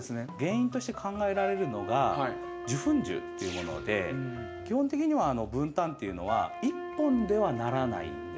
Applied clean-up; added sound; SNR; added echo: none; Wind instrument, woodwind instrument; 10 dB; none.